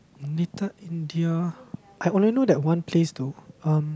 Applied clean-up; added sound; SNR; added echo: none; none; none; none.